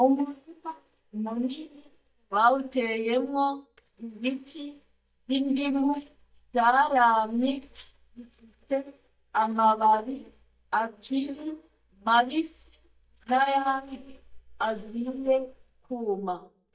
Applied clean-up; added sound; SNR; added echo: neural mask model DeepFilterNet 3.